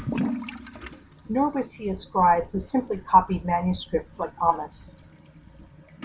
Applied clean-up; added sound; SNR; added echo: none; Toilet flush / Liquid; 11 dB; none.